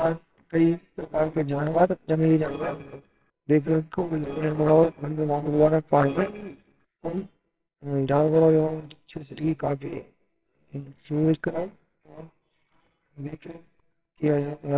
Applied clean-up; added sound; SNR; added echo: neural separator model SepFormer WHAMR!.